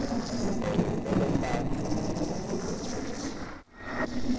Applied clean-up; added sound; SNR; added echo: neural separator model SepFormer DNS4.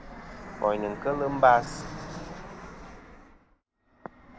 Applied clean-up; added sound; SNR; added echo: none; Fixed-wing aircraft, airplane; 11 dB; none.